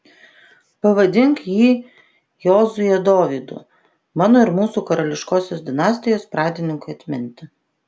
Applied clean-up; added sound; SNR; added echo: none; none; none; none.